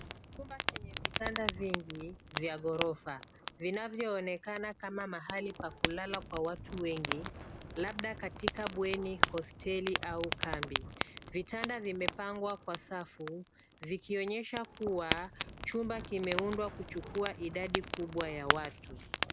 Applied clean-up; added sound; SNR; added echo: none; Fire; -1 dB; none.